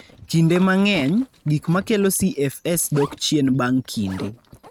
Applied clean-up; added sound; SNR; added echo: neural mask model RNNoise.